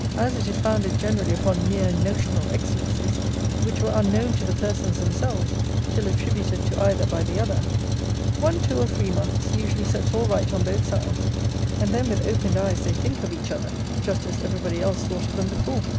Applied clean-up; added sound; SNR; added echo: none; Truck; -5 dB; none.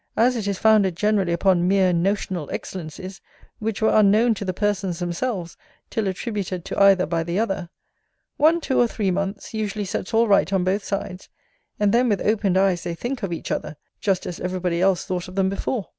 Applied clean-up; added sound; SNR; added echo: none; none; none; none.